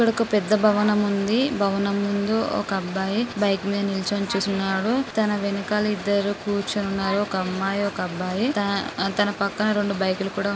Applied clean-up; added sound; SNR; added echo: none; none; none; none.